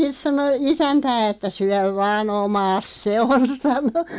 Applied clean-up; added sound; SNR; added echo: none; none; none; none.